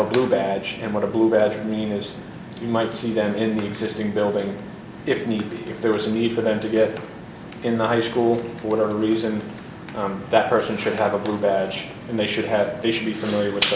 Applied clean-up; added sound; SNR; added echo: none; none; none; none.